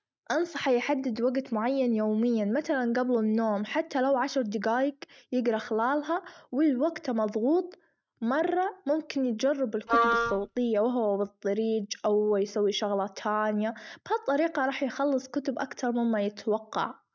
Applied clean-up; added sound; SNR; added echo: neural mask model RNNoise.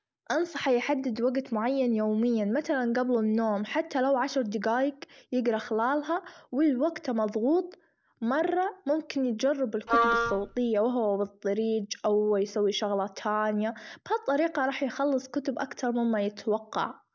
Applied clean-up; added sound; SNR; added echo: none; Wind instrument, woodwind instrument; 0 dB; none.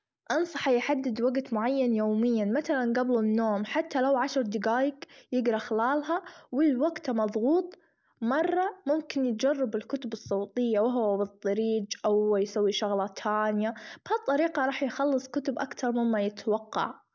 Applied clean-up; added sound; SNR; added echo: none; none; none; none.